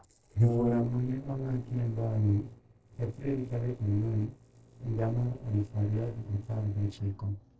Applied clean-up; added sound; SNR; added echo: neural separator model SepFormer DNS4.